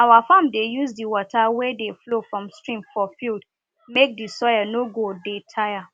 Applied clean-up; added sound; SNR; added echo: none; none; none; none.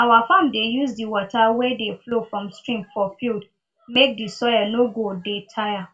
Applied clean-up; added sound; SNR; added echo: none; none; none; reverberation time 0.2 s.